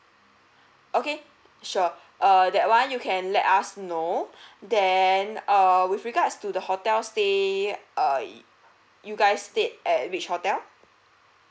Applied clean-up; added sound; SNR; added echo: none; none; none; none.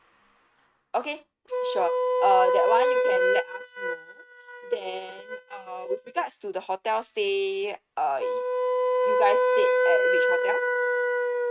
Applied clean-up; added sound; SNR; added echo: neural mask model RNNoise.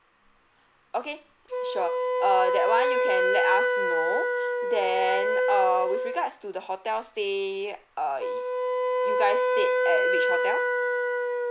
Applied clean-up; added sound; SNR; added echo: none; Wind instrument, woodwind instrument; -4 dB; none.